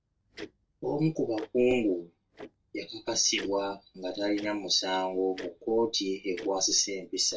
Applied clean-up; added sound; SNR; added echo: neural separator model SepFormer DNS4.